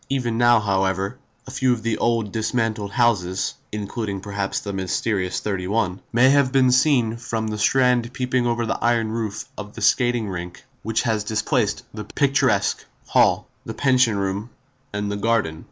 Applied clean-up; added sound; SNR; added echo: none; none; none; none.